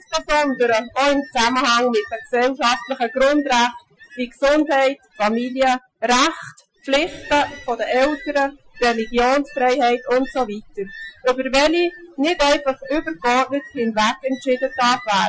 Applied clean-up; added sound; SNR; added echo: classical method Wiener filter.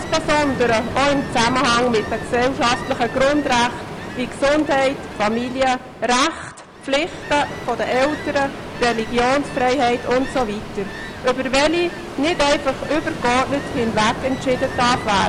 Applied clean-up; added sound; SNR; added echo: none; Ocean; 10 dB; none.